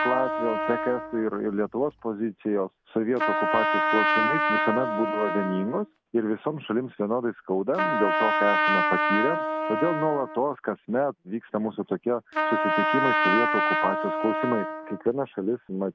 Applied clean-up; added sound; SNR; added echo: none; Trumpet; 0 dB; none.